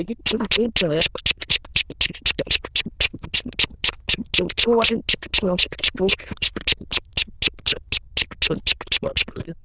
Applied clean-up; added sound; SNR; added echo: neural diffusion model UNIVERSE++.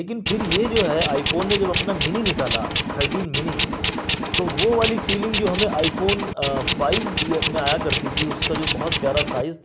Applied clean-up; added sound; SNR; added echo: none; Tools; -5 dB; none.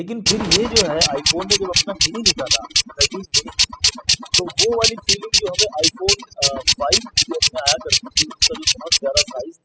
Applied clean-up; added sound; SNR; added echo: classical method spectral subtraction.